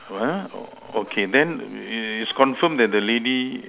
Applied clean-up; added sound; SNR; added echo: none; none; none; none.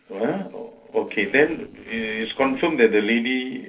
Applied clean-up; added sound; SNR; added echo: neural separator model SepFormer DNS4.